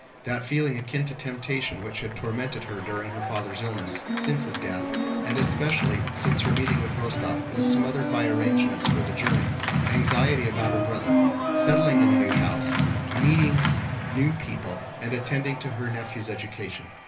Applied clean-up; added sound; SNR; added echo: none; Organ; -2 dB; reverberation time 0.5 s.